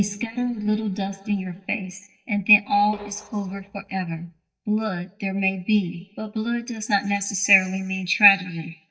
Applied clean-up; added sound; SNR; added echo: neural mask model DeepFilterNet 3.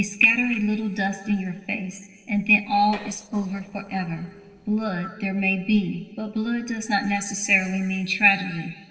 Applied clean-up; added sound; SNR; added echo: neural separator model SepFormer DNS4.